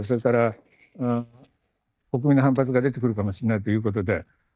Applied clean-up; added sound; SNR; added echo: neural mask model DeepFilterNet 3.